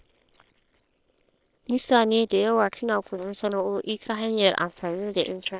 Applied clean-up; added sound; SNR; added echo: neural separator model SepFormer WHAM!.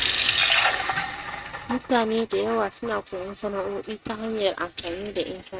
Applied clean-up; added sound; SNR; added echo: neural mask model RNNoise.